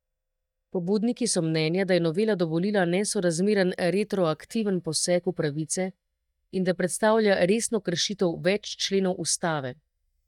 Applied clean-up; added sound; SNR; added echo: neural mask model DeepFilterNet 3.